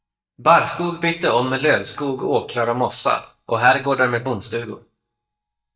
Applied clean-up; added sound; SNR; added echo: neural mask model DeepFilterNet 3.